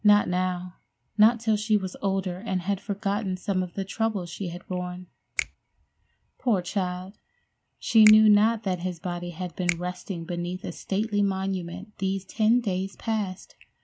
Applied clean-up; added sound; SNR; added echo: none; Finger snapping; 13 dB; none.